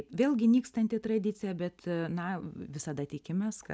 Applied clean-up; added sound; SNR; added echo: none; none; none; none.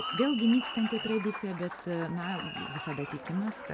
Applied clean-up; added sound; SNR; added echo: none; Applause; 8 dB; none.